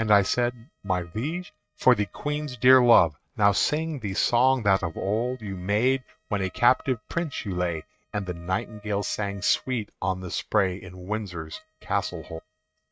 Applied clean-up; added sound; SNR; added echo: neural mask model RNNoise.